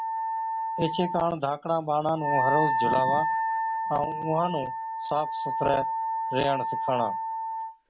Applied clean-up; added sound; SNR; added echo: none; Wind instrument, woodwind instrument; 0 dB; none.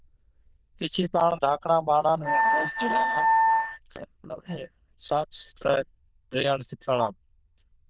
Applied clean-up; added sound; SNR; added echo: neural diffusion model UNIVERSE++.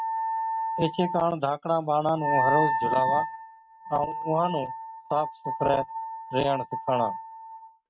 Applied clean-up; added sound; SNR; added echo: neural mask model RNNoise.